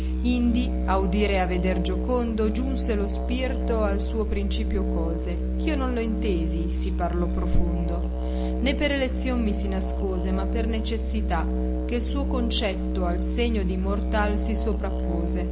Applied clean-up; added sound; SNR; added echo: none; Musical instrument; -2 dB; none.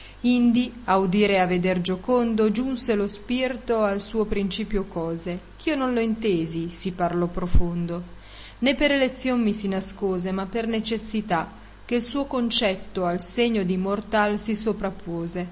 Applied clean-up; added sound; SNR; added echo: none; none; none; none.